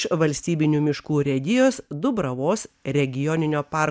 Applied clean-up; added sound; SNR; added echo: none; none; none; none.